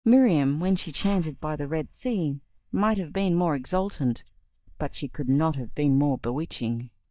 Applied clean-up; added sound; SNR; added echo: neural mask model DeepFilterNet 3.